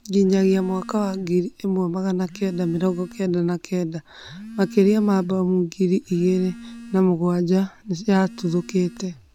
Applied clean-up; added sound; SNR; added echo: none; Telephone; 20 dB; none.